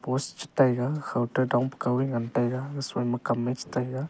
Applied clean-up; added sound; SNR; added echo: none; none; none; none.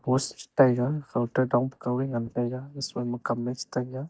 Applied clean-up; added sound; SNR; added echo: neural mask model DeepFilterNet 3.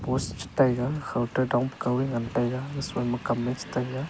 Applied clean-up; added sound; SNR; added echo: none; Train; 13 dB; none.